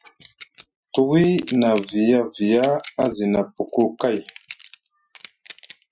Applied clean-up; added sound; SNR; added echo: classical method Wiener filter.